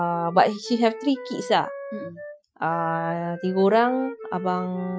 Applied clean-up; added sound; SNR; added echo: classical method Wiener filter.